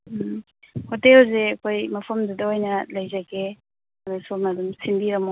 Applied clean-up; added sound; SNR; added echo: none; none; none; none.